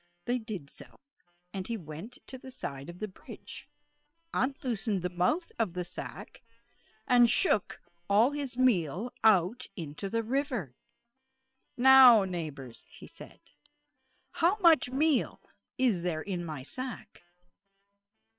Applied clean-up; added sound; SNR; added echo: neural separator model SepFormer WHAM!.